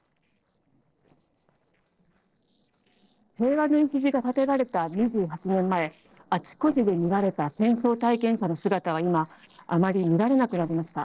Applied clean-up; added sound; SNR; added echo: neural separator model SepFormer DNS4.